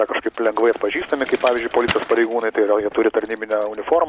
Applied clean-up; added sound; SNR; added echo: none; Bicycle; 14 dB; none.